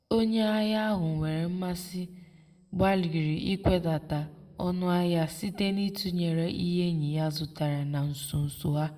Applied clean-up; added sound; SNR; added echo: none; none; none; reverberation time 0.8 s.